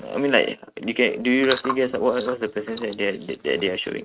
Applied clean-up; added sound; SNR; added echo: neural mask model RNNoise.